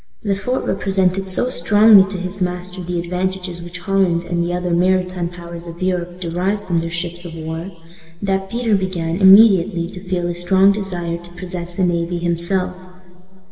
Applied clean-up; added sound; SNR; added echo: none; none; none; reverberation time 2.2 s.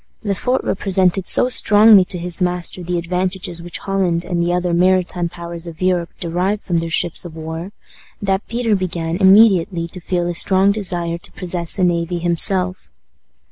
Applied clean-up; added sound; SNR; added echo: none; none; none; none.